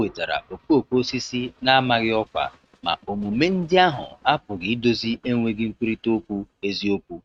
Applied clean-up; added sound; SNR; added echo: neural mask model RNNoise.